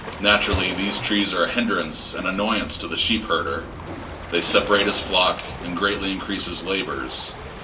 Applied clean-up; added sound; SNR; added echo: none; Waves, surf; 10 dB; reverberation time 0.2 s.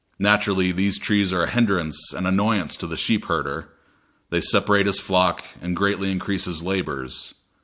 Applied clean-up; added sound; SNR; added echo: none; none; none; none.